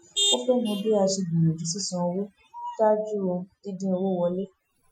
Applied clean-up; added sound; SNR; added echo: classical method Wiener filter.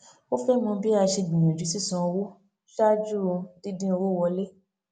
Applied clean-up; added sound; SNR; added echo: none; none; none; none.